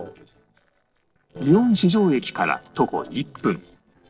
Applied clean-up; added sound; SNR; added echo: neural separator model SepFormer DNS4.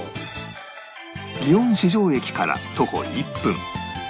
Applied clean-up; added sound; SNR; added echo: none; none; none; none.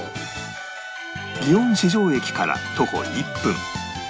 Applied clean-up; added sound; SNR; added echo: none; Wind instrument, woodwind instrument; 11 dB; none.